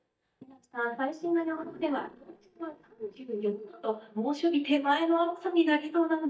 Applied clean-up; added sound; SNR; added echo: neural mask model DeepFilterNet 3.